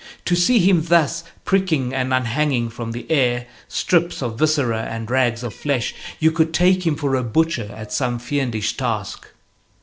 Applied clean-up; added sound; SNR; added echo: neural separator model SepFormer DNS4.